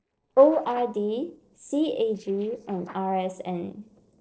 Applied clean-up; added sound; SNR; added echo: neural separator model SepFormer DNS4.